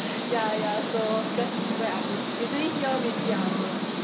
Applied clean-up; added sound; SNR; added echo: none; Cricket; -1 dB; reverberation time 2.6 s.